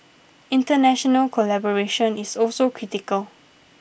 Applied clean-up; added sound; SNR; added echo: none; none; none; none.